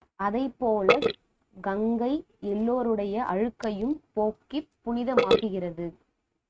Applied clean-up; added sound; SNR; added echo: neural mask model RNNoise.